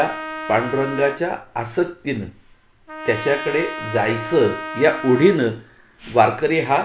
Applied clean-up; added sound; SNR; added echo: none; Trumpet; 12 dB; none.